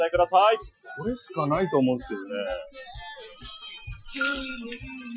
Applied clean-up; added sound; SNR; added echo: classical method Wiener filter.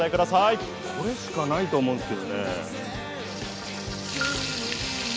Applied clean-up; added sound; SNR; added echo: none; none; none; none.